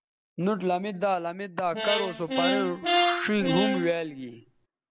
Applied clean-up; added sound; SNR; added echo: none; Brass instrument; -1 dB; none.